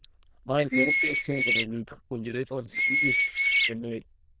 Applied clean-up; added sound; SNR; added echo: neural diffusion model UNIVERSE++.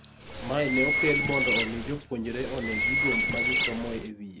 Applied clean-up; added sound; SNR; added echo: none; Bird; -2 dB; none.